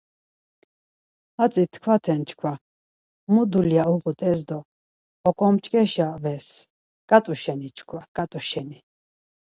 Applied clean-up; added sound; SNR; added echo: none; none; none; none.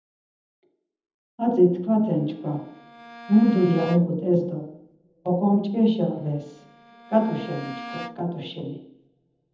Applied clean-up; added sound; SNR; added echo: none; Bowed string instrument; 18 dB; reverberation time 0.8 s.